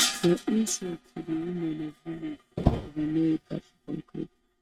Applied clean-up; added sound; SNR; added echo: neural mask model RNNoise.